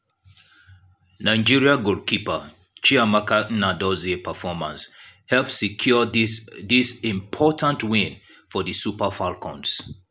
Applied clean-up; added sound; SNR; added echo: none; none; none; none.